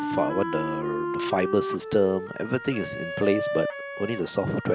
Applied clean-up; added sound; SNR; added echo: none; Wind instrument, woodwind instrument; 4 dB; none.